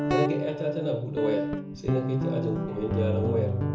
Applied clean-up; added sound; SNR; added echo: none; Guitar; -1 dB; reverberation time 0.6 s.